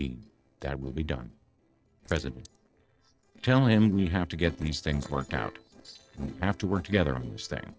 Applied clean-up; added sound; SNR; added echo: neural separator model SepFormer DNS4.